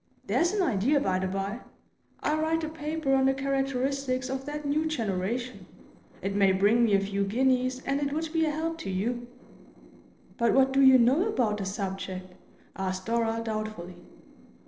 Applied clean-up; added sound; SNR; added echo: neural separator model SepFormer DNS4.